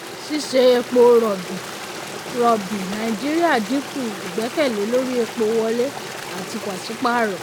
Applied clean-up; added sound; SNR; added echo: none; Stream; 11 dB; none.